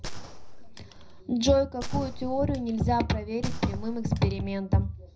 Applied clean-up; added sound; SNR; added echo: none; Gunshot, gunfire; 8 dB; reverberation time 0.4 s.